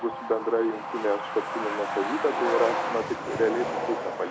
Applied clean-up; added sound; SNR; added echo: none; Truck; 3 dB; none.